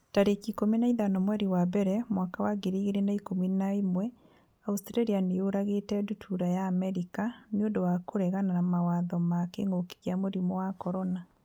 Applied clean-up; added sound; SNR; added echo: none; none; none; none.